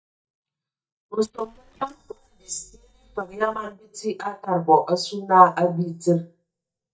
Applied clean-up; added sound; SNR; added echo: neural mask model DeepFilterNet 3.